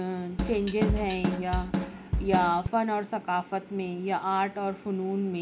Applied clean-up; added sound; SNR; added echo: none; Drum kit; 1 dB; none.